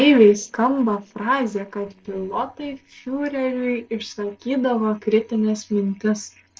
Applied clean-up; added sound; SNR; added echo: neural separator model SepFormer DNS4.